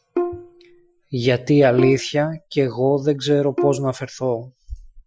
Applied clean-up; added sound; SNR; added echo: classical method Wiener filter.